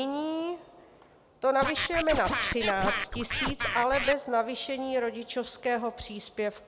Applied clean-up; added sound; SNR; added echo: none; Scratching (performance technique); 2 dB; none.